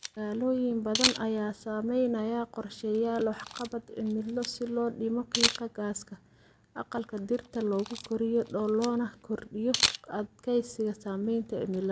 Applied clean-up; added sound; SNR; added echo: none; Camera; 6 dB; none.